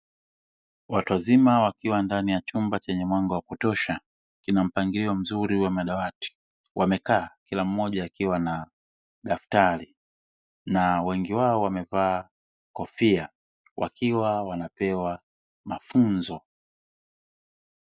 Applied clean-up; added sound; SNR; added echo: none; none; none; none.